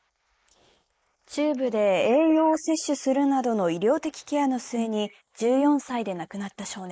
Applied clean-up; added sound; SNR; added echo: neural mask model Resemble Enhance denoiser.